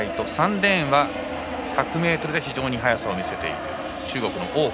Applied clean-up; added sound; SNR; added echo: none; none; none; none.